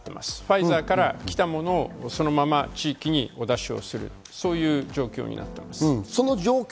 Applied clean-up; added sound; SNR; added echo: none; none; none; none.